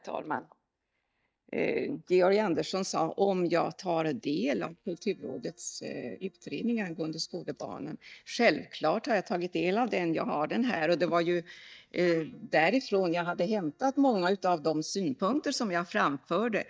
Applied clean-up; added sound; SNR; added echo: neural mask model DeepFilterNet 3.